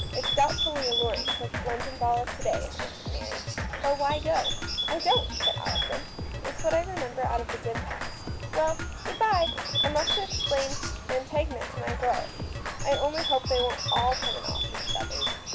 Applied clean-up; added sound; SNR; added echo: none; Drum kit + Bird; 1 dB; none.